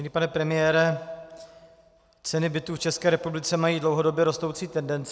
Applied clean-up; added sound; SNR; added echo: none; none; none; none.